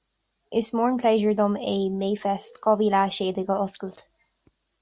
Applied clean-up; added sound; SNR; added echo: none; none; none; none.